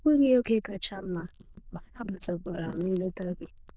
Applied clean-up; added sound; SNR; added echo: neural diffusion model UNIVERSE++.